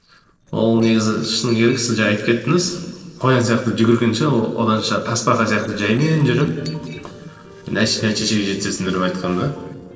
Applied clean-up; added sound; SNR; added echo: neural separator model SepFormer DNS4.